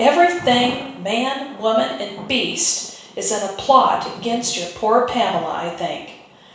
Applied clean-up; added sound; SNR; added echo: none; Thunder; 18 dB; reverberation time 0.7 s.